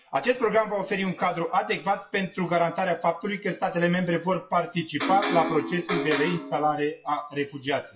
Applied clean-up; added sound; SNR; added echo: classical method WPE with log-MMSE.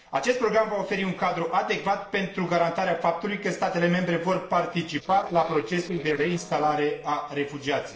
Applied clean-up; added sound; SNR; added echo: neural separator model SepFormer DNS4.